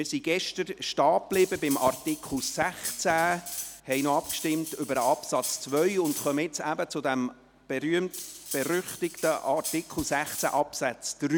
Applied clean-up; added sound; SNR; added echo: none; Cutlery, silverware; 11 dB; none.